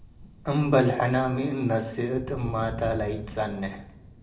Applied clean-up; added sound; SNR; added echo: none; Thunder; 14 dB; reverberation time 0.6 s.